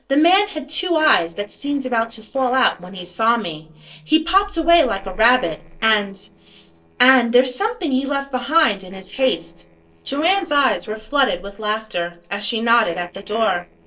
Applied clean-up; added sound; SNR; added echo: neural separator model SepFormer DNS4.